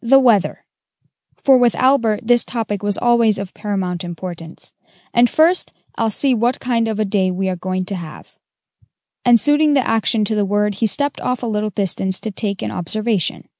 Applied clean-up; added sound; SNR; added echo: none; none; none; none.